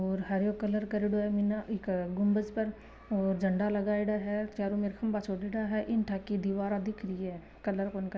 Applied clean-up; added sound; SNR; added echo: none; none; none; none.